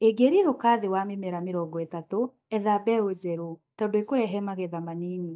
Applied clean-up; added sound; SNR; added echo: neural mask model DeepFilterNet 3.